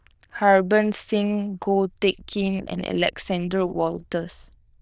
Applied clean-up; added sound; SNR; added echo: neural diffusion model UNIVERSE++.